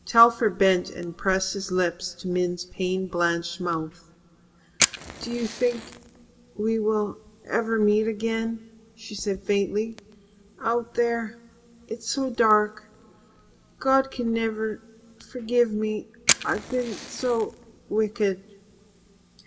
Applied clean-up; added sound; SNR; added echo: none; Fire; 11 dB; reverberation time 0.3 s.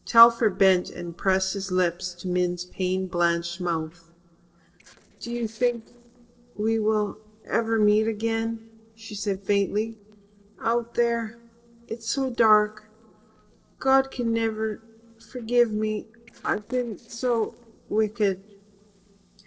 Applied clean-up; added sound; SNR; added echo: neural separator model SepFormer DNS4.